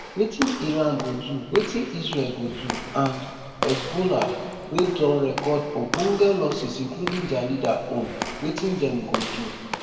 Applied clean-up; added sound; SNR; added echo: none; Walk, footsteps / Slam; 9 dB; reverberation time 1.9 s.